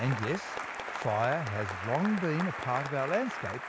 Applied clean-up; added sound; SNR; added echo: none; Applause / Cheering; 6 dB; none.